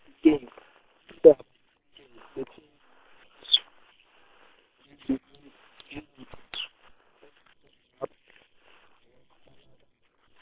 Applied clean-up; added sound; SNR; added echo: neural separator model SepFormer WHAM!.